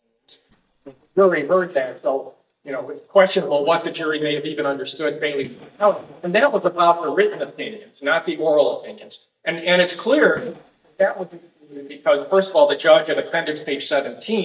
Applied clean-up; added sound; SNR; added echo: neural mask model DeepFilterNet 3.